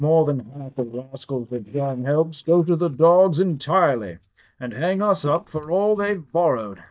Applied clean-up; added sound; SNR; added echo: neural mask model DeepFilterNet 3.